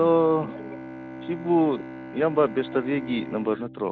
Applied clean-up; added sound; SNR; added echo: none; Bowed string instrument; 13 dB; none.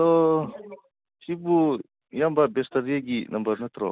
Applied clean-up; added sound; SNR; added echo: none; none; none; none.